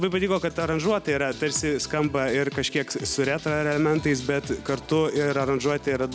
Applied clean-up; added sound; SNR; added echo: none; none; none; none.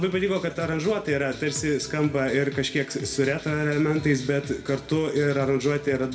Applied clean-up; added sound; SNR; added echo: none; none; none; reverberation time 0.6 s.